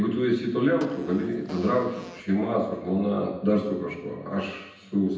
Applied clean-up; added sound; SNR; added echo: none; Fart; 19 dB; reverberation time 0.9 s.